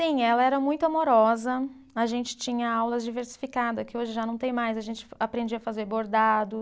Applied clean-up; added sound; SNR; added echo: none; none; none; none.